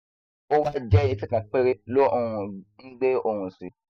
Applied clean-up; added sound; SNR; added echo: neural mask model DeepFilterNet 3.